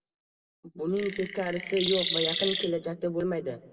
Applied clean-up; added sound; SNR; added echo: none; Chirp, tweet; 2 dB; reverberation time 1.2 s.